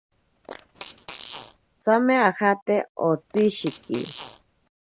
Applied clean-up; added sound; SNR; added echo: none; Fart; 19 dB; none.